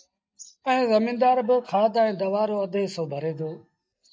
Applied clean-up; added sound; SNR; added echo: neural mask model DeepFilterNet 3.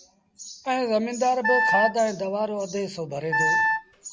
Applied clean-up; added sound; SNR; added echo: none; Wind instrument, woodwind instrument; -2 dB; none.